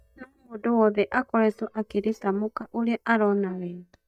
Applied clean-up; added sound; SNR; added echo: neural mask model DeepFilterNet 3.